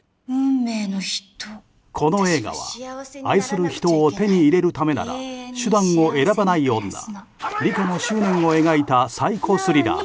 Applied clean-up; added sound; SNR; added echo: none; none; none; none.